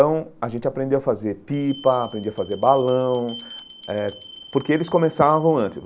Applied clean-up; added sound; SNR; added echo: none; Bell; 17 dB; none.